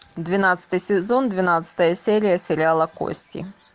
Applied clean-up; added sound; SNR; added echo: none; none; none; none.